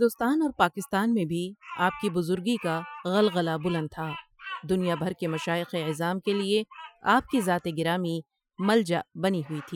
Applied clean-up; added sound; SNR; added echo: classical method Wiener filter.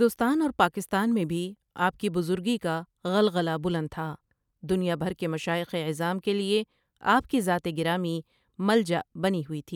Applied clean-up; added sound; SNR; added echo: none; none; none; none.